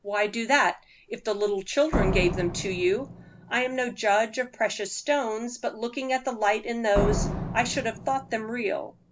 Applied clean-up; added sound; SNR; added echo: none; Slam; 7 dB; none.